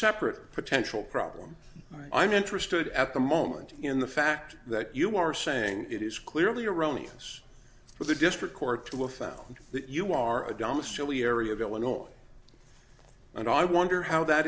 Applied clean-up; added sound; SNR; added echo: none; none; none; none.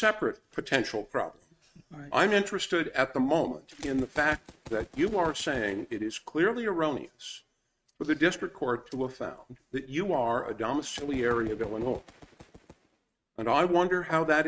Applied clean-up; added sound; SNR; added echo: neural mask model RNNoise.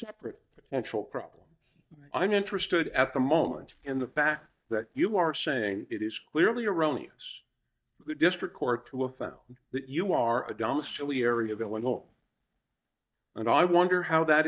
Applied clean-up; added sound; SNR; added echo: neural mask model DeepFilterNet 3.